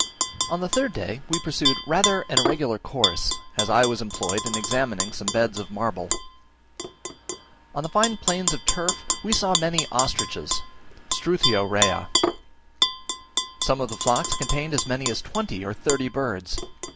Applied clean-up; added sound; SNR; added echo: none; Tap / Glass; 2 dB; none.